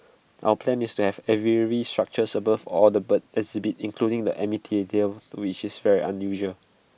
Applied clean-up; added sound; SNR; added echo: none; none; none; none.